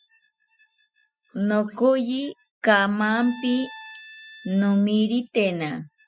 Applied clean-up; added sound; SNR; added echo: classical method Wiener filter.